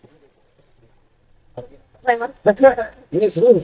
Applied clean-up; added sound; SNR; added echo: neural mask model DeepFilterNet 3.